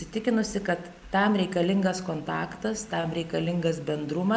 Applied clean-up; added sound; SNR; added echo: none; none; none; none.